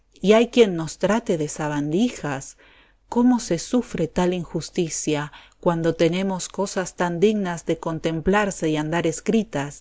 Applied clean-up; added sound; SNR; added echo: none; none; none; none.